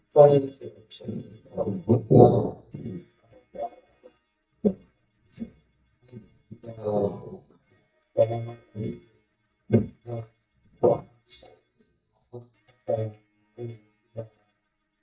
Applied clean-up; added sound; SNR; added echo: neural mask model DeepFilterNet 3.